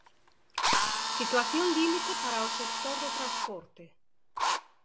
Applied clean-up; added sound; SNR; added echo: none; Drill; -2 dB; none.